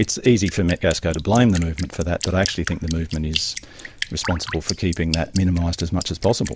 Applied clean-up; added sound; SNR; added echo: none; Drip; 13 dB; none.